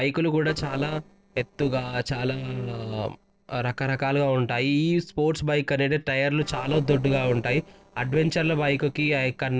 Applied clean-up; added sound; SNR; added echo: neural separator model SepFormer DNS4.